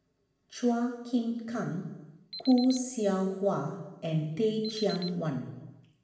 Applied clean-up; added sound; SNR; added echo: none; Alarm; 14 dB; reverberation time 1.0 s.